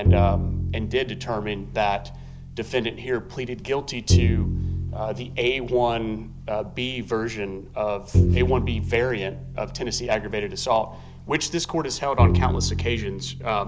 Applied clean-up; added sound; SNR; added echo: none; Bowed string instrument; -1 dB; none.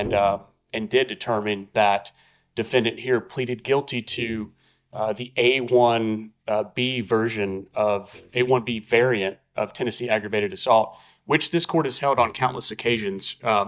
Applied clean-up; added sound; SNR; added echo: neural mask model DeepFilterNet 3.